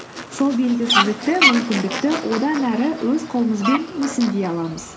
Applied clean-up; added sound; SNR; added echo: none; Fowl; 4 dB; none.